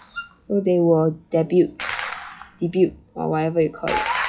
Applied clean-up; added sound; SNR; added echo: classical method log-MMSE.